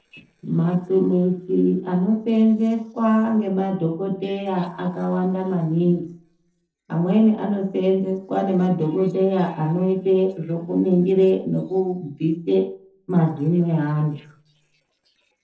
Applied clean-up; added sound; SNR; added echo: neural separator model SepFormer DNS4.